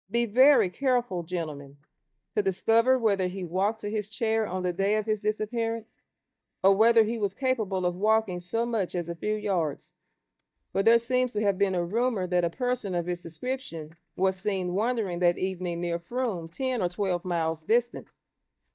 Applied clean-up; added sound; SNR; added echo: neural mask model DeepFilterNet 3.